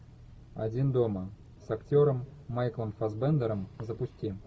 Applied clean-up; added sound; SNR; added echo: none; none; none; none.